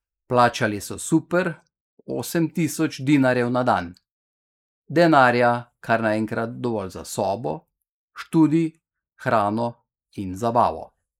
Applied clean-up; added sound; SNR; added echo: neural mask model Resemble Enhance denoiser.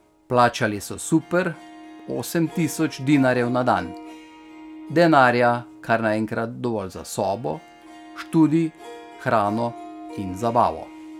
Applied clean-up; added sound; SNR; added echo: none; Harp; 19 dB; none.